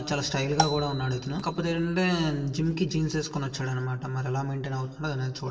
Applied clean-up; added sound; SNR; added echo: none; Marimba, xylophone; 7 dB; reverberation time 0.9 s.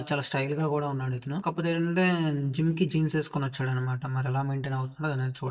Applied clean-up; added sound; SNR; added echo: neural mask model DeepFilterNet 3.